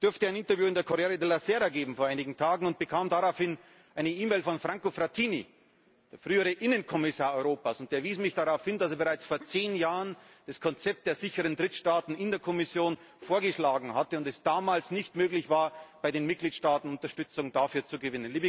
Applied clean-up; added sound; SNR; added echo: none; none; none; none.